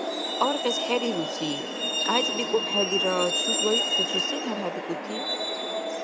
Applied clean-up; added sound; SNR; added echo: none; Truck; -2 dB; none.